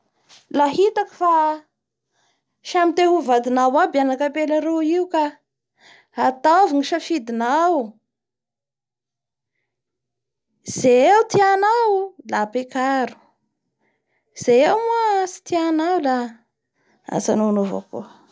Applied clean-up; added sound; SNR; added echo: none; none; none; none.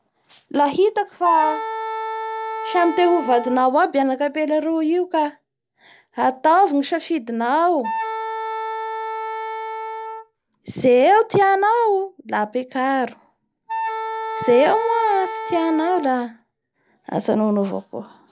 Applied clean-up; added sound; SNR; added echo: none; Wind instrument, woodwind instrument; 8 dB; none.